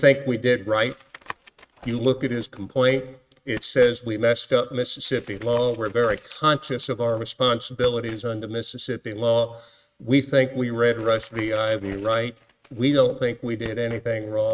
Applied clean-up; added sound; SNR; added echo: neural mask model RNNoise.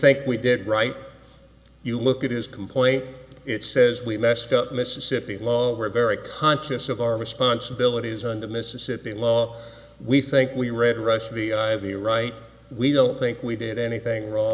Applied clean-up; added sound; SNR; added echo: none; none; none; none.